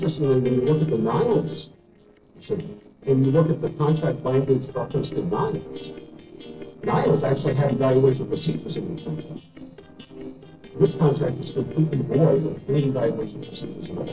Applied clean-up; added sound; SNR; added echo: neural separator model SepFormer DNS4.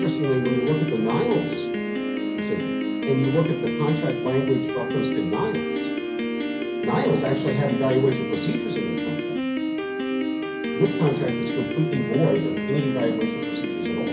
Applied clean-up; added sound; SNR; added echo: none; Piano; 1 dB; reverberation time 0.3 s.